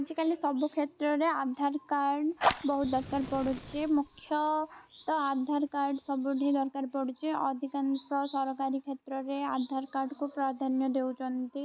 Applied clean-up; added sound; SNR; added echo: none; Fire; 7 dB; none.